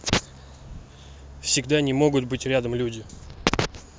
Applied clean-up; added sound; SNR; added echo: none; none; none; none.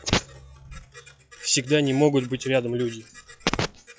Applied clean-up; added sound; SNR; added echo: classical method log-MMSE.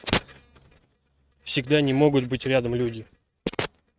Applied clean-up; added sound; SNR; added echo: neural mask model RNNoise.